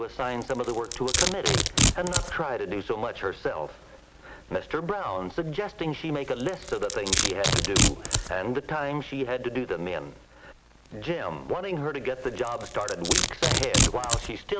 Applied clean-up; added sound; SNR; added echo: none; Domestic sounds, home sounds; 0 dB; none.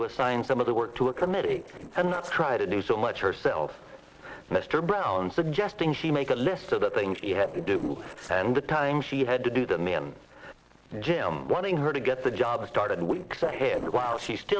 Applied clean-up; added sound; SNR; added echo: neural separator model SepFormer DNS4.